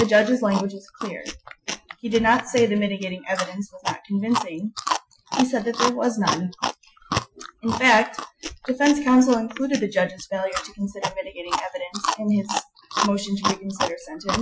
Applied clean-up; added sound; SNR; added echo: classical method Wiener filter.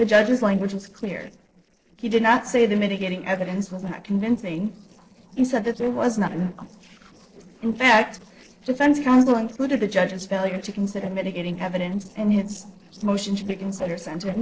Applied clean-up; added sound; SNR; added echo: neural separator model SepFormer DNS4.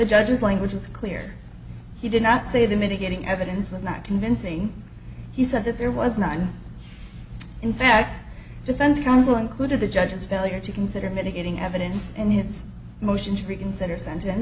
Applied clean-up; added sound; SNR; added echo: none; none; none; none.